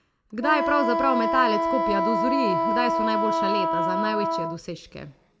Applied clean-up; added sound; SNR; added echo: none; Wind instrument, woodwind instrument; -3 dB; reverberation time 0.6 s.